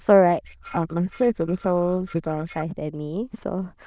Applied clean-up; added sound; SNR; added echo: neural diffusion model UNIVERSE++.